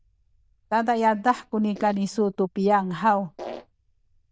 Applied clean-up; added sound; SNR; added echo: neural diffusion model UNIVERSE++.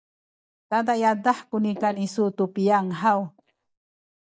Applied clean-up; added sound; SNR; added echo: neural mask model DeepFilterNet 3.